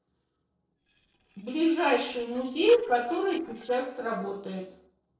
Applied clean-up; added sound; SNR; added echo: neural separator model SepFormer DNS4.